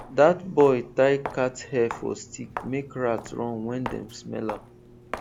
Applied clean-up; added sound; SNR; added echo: none; Walk, footsteps; 15 dB; none.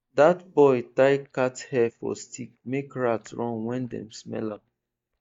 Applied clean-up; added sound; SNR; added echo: neural mask model DeepFilterNet 3.